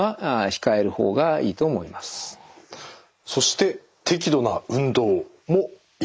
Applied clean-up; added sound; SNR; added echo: neural mask model Resemble Enhance denoiser.